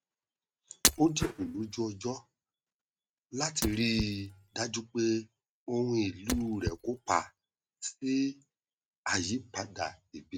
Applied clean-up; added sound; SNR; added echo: neural mask model RNNoise.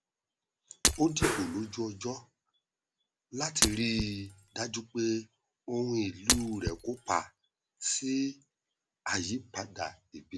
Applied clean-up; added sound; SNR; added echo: none; Whoosh, swoosh, swish + Shatter; -2 dB; none.